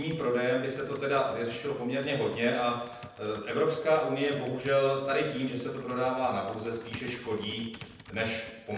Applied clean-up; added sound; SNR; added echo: none; Computer keyboard; 20 dB; reverberation time 0.9 s.